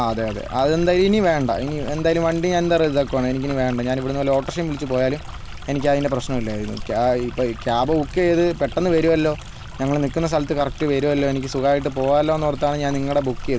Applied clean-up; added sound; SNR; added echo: none; Stream; 12 dB; none.